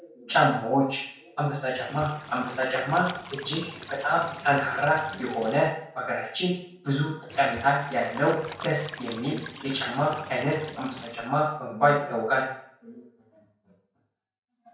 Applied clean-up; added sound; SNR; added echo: none; Cricket / Water; 14 dB; reverberation time 0.5 s.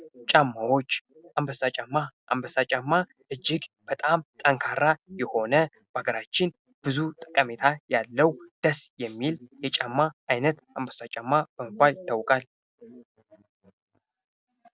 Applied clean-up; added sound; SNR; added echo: none; none; none; none.